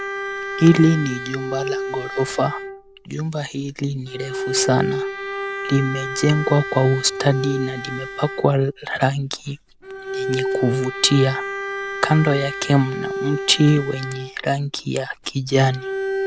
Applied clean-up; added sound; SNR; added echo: none; Bowed string instrument; 7 dB; none.